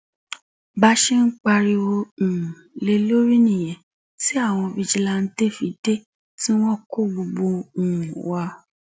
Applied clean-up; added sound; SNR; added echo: none; none; none; none.